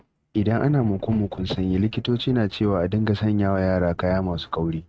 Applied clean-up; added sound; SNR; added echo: neural mask model RNNoise.